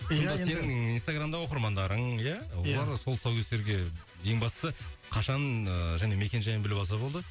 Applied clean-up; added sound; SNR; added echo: none; none; none; none.